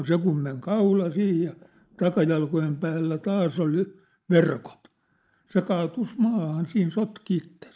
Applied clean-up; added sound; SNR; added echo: neural mask model Resemble Enhance denoiser.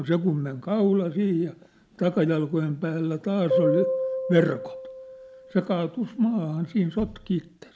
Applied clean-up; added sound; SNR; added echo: none; Piano; 4 dB; none.